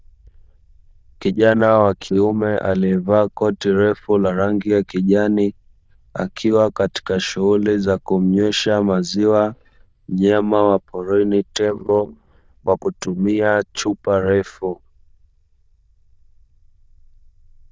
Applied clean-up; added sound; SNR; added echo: neural diffusion model UNIVERSE++.